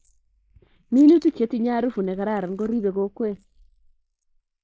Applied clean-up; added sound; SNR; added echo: neural mask model Resemble Enhance denoiser.